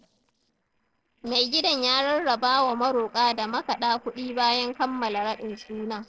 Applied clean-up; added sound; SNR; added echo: neural separator model SepFormer DNS4.